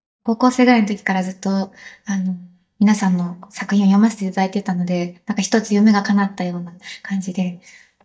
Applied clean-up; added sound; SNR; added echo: neural mask model DeepFilterNet 3.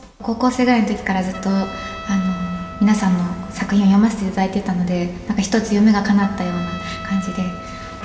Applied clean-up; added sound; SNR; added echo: none; Trumpet; 17 dB; reverberation time 2.1 s.